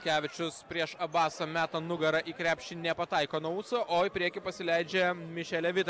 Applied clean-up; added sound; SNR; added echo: none; none; none; none.